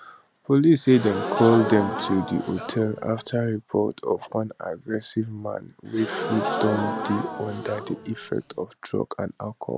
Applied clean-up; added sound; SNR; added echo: none; Crowd / Gasp; 6 dB; none.